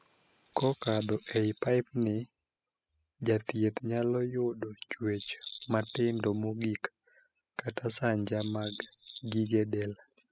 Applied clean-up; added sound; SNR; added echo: classical method spectral subtraction.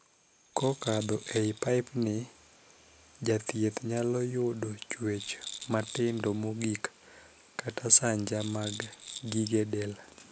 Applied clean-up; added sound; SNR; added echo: none; Rattle; 15 dB; none.